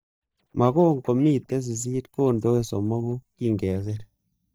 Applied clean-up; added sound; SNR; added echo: neural mask model DeepFilterNet 3.